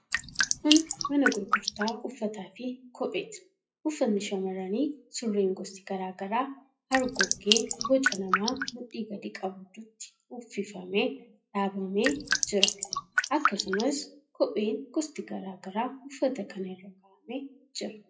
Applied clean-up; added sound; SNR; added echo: classical method WPE with log-MMSE.